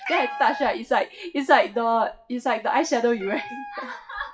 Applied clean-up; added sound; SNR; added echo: classical method WPE with log-MMSE.